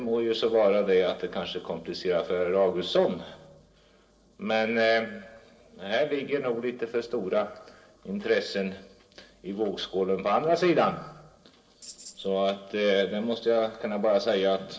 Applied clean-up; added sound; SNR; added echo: neural separator model SepFormer DNS4.